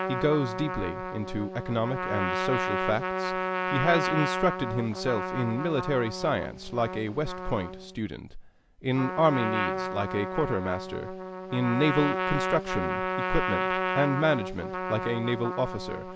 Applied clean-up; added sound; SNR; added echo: none; Trumpet; 3 dB; none.